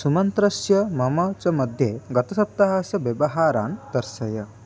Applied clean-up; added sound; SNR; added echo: none; none; none; none.